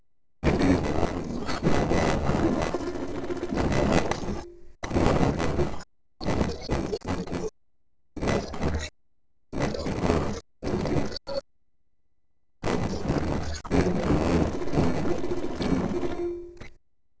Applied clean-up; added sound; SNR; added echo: neural separator model SepFormer DNS4.